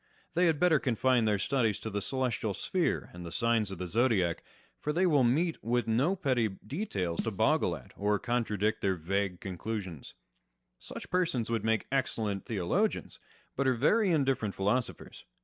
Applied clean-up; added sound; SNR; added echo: none; Snare drum; 15 dB; none.